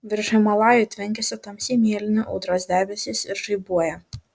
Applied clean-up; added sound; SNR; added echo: none; none; none; none.